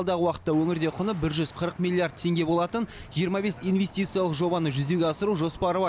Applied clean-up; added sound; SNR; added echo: none; none; none; none.